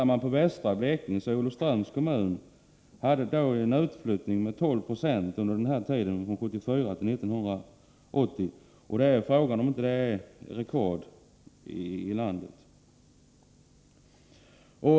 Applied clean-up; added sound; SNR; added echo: none; none; none; none.